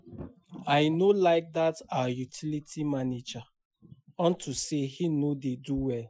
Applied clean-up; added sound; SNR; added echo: classical method Wiener filter.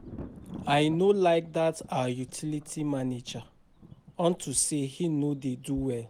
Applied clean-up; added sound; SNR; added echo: none; Thunder; 19 dB; none.